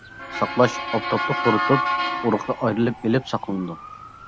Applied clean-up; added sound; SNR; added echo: none; Motor vehicle (road) / Siren; 4 dB; none.